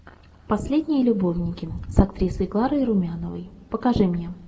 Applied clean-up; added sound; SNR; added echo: none; none; none; reverberation time 1.6 s.